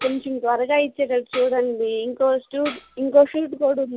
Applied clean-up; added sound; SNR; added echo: none; Tambourine; 20 dB; none.